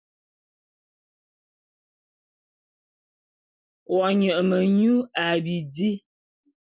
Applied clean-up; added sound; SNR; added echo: none; none; none; none.